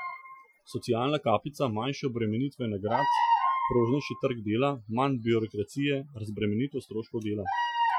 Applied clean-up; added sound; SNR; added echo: classical method Wiener filter.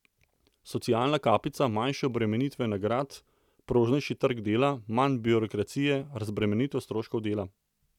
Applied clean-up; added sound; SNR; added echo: none; none; none; none.